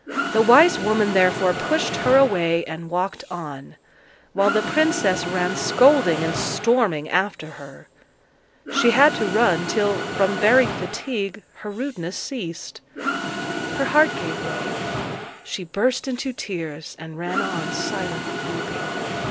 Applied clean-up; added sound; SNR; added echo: none; Mechanisms; 7 dB; none.